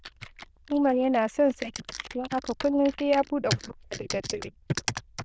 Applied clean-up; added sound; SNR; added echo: neural diffusion model UNIVERSE++.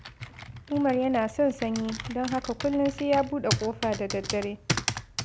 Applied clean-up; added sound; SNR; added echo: none; Computer keyboard; 7 dB; none.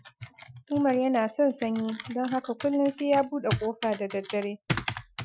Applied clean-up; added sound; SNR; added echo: classical method Wiener filter.